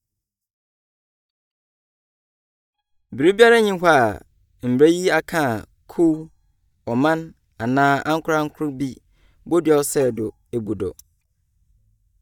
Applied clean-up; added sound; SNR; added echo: neural mask model DeepFilterNet 3.